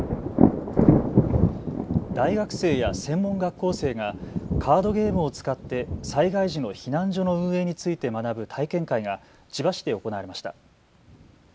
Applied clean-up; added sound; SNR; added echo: none; Thunder; 1 dB; none.